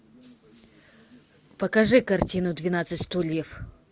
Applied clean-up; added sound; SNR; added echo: none; none; none; none.